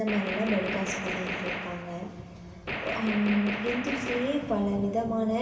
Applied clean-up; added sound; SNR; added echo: none; Gunshot, gunfire; 6 dB; reverberation time 2.4 s.